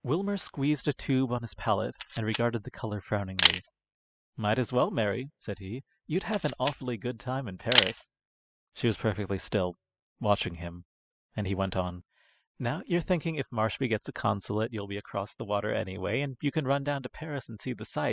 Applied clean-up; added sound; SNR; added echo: classical method spectral subtraction.